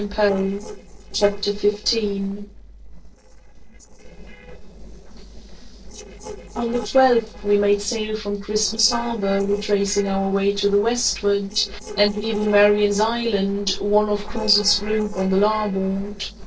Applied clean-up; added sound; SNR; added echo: neural separator model SepFormer DNS4.